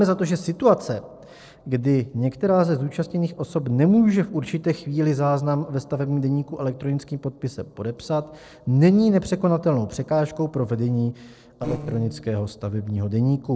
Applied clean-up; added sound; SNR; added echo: neural separator model SepFormer DNS4.